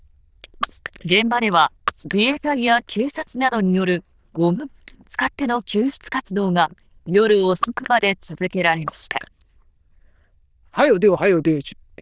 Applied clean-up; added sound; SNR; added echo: neural diffusion model UNIVERSE++.